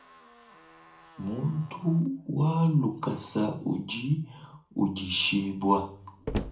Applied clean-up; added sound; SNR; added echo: none; Slam; 14 dB; reverberation time 0.4 s.